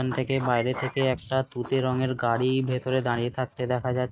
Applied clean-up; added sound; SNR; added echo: neural mask model RNNoise.